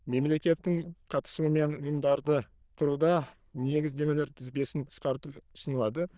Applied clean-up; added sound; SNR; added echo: neural diffusion model UNIVERSE++.